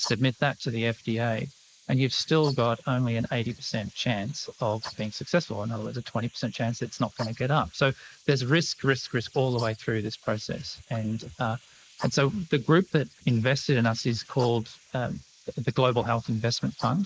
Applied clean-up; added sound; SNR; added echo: neural mask model Resemble Enhance denoiser.